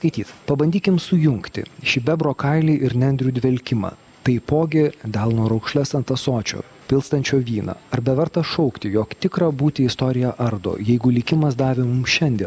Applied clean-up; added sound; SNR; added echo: none; none; none; none.